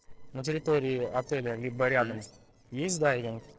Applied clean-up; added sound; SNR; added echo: neural separator model SepFormer DNS4.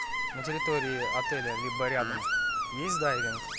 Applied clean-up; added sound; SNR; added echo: none; Screech; -2 dB; none.